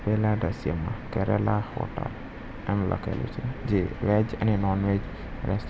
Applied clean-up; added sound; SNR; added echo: none; none; none; none.